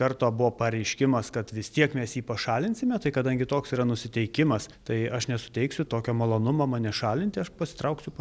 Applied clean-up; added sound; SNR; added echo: none; none; none; none.